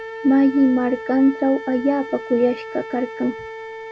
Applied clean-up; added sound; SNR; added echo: none; Wind instrument, woodwind instrument; 13 dB; none.